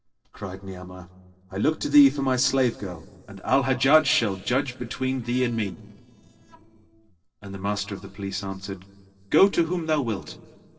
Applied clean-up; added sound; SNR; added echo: neural separator model SepFormer DNS4.